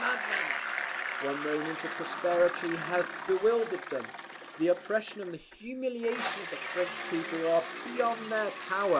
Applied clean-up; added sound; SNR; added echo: none; Bicycle; 6 dB; none.